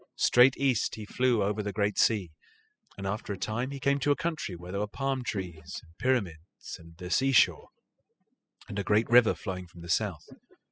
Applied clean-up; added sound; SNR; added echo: classical method spectral subtraction.